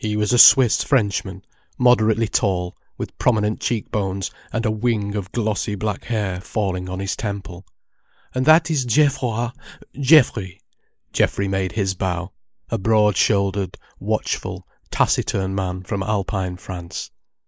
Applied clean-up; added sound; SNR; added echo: neural mask model Resemble Enhance denoiser.